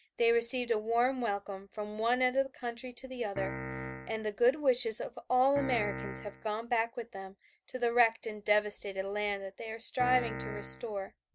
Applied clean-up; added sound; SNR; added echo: none; Piano; 8 dB; none.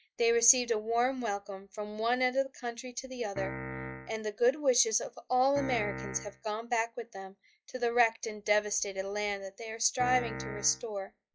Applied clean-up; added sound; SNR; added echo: classical method log-MMSE.